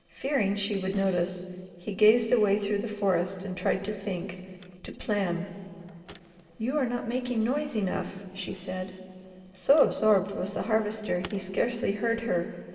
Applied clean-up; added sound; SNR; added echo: neural separator model SepFormer DNS4.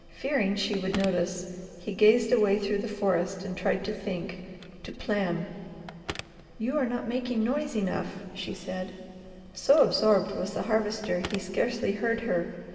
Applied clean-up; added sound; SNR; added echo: none; Telephone; 19 dB; reverberation time 2.3 s.